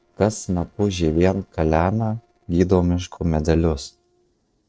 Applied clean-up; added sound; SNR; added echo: neural separator model SepFormer DNS4.